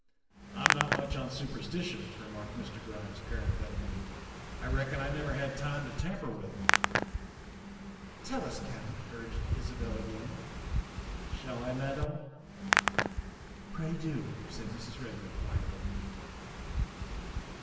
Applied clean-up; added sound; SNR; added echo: none; Hands; -4 dB; reverberation time 1.4 s.